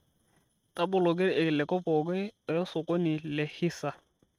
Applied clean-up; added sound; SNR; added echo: neural mask model RNNoise.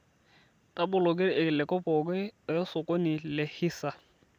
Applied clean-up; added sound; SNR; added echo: none; none; none; none.